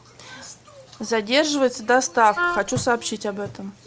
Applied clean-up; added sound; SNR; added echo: none; Wind instrument, woodwind instrument; 4 dB; none.